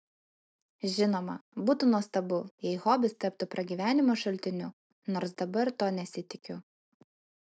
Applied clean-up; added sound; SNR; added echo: none; none; none; none.